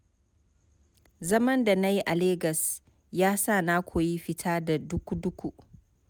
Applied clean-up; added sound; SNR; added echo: none; none; none; none.